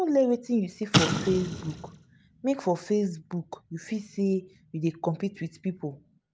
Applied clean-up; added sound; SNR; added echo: none; Explosion; 1 dB; none.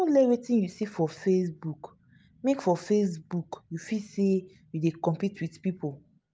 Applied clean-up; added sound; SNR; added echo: none; none; none; none.